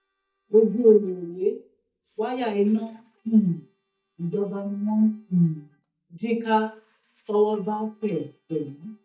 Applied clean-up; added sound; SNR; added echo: neural mask model DeepFilterNet 3.